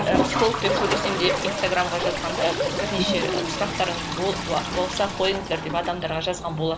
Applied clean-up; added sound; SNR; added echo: none; Cricket / Bird + Toilet flush; 1 dB; none.